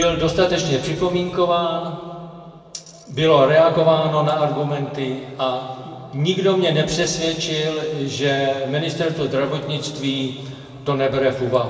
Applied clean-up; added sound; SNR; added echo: none; Marimba, xylophone; 19 dB; reverberation time 2.1 s.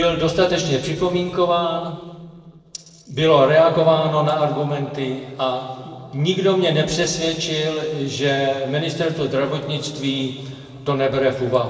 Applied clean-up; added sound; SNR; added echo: neural separator model SepFormer DNS4.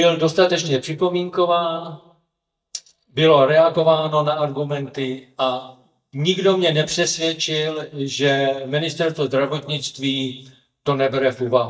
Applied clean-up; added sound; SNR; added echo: neural mask model DeepFilterNet 3.